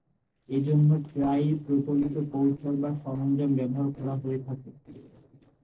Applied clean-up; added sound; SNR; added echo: neural separator model SepFormer DNS4.